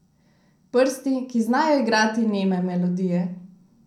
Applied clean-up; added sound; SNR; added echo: none; none; none; reverberation time 0.6 s.